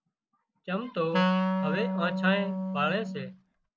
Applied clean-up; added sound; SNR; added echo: none; Wind instrument, woodwind instrument; -2 dB; none.